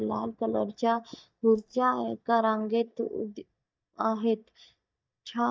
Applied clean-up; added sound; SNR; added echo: neural mask model DeepFilterNet 3.